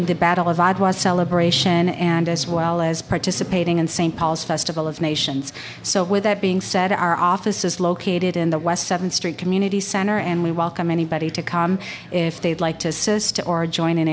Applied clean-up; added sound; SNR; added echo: none; none; none; none.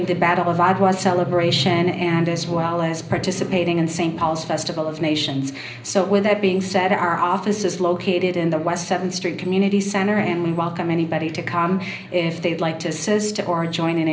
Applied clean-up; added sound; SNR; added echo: none; none; none; reverberation time 0.5 s.